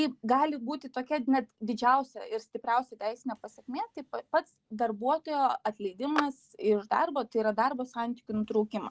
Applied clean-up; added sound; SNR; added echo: none; Clapping; 9 dB; none.